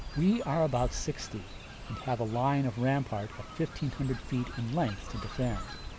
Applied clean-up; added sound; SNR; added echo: none; Fowl; 10 dB; none.